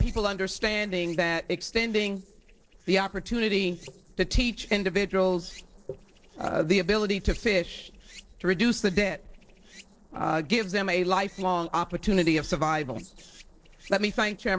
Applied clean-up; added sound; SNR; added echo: neural separator model SepFormer DNS4.